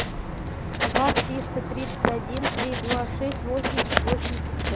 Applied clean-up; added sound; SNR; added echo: none; Writing; -5 dB; none.